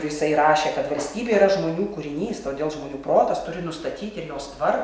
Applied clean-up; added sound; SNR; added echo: none; none; none; none.